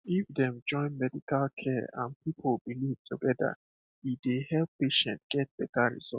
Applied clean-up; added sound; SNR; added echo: none; none; none; none.